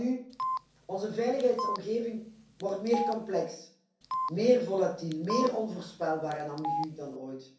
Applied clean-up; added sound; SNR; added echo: none; Telephone; 6 dB; reverberation time 0.6 s.